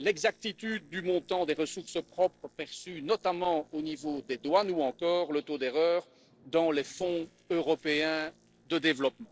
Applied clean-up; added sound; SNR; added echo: neural separator model SepFormer DNS4.